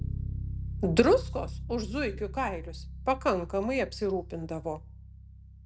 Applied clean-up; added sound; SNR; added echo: none; Bass guitar; 8 dB; none.